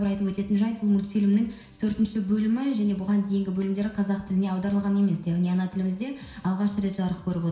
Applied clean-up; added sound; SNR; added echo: none; none; none; reverberation time 0.7 s.